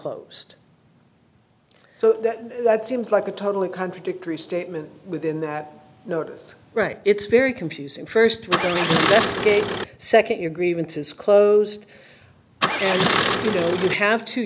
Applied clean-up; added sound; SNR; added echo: none; Engine starting; 0 dB; none.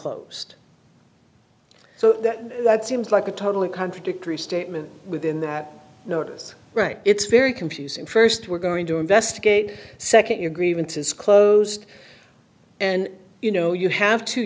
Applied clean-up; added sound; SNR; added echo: none; none; none; none.